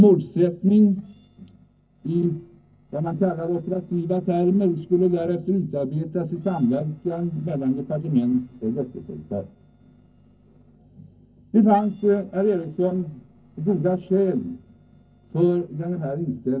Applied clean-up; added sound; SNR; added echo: neural separator model SepFormer DNS4.